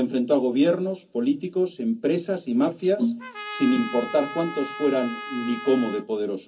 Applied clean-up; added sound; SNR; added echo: none; Trumpet; 12 dB; reverberation time 0.4 s.